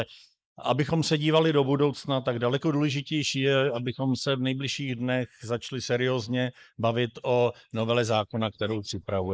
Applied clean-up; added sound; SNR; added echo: neural mask model Resemble Enhance denoiser.